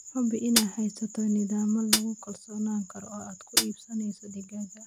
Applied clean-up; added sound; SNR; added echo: none; Hi-hat; 2 dB; none.